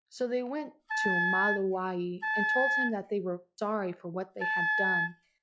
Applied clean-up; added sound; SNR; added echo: classical method log-MMSE.